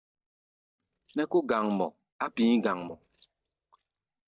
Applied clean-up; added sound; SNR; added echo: neural mask model DeepFilterNet 3.